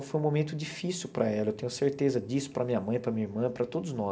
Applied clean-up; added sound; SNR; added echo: none; none; none; reverberation time 0.4 s.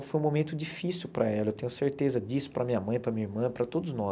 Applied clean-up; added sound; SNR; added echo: none; none; none; none.